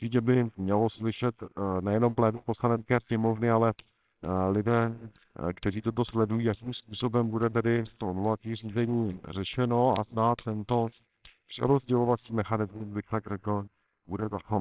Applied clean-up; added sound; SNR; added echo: neural separator model SepFormer WHAMR!.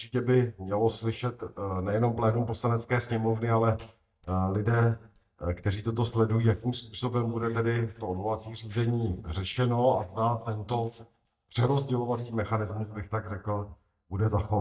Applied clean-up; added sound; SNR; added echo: neural mask model DeepFilterNet 3.